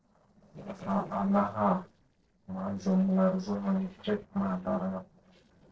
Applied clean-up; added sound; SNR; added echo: neural separator model SepFormer DNS4.